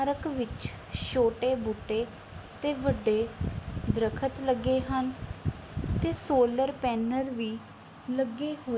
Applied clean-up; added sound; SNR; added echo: none; none; none; none.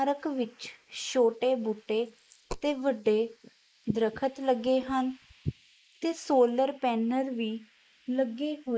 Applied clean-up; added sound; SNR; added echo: neural mask model Resemble Enhance denoiser.